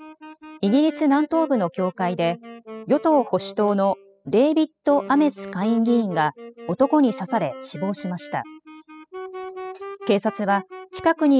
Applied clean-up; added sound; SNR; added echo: classical method spectral subtraction.